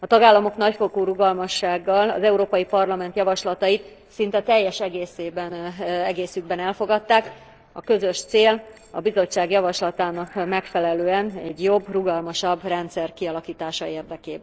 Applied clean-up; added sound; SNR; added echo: neural separator model SepFormer DNS4.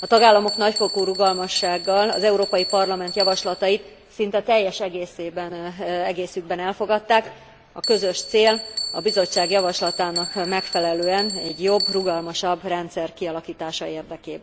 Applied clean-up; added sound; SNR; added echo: none; Bell; 9 dB; none.